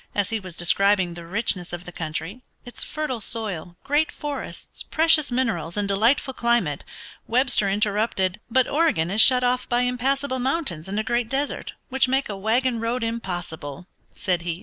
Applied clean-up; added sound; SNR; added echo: none; none; none; none.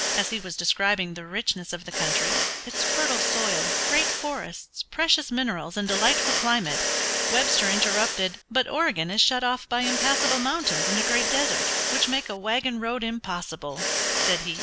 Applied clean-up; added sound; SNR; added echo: none; Mechanisms; 1 dB; none.